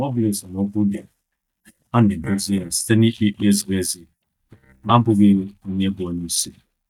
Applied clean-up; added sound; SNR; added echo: neural mask model DeepFilterNet 3.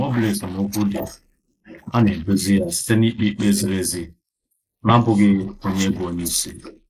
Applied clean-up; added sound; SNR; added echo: neural mask model Resemble Enhance denoiser.